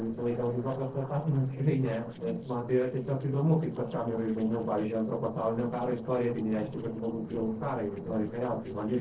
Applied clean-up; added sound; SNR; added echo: neural separator model SepFormer DNS4.